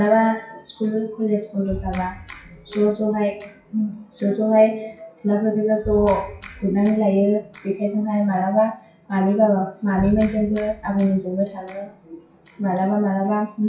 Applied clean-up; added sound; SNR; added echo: classical method WPE with log-MMSE.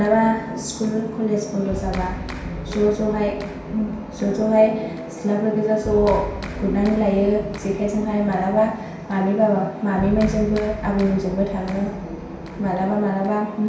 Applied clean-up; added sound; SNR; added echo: none; Clapping; 14 dB; reverberation time 0.6 s.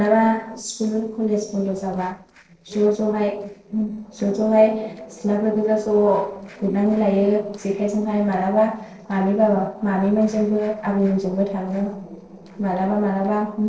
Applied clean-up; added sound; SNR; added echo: neural separator model SepFormer DNS4.